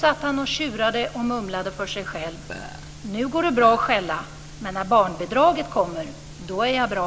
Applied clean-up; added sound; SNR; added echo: none; Burping, eructation; 15 dB; none.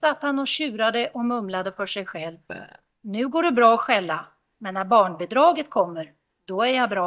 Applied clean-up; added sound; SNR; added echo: neural mask model DeepFilterNet 3.